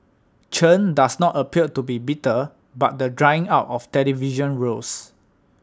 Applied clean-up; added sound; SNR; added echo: none; none; none; none.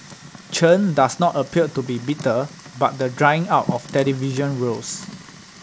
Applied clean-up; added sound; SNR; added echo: none; Fire; 15 dB; none.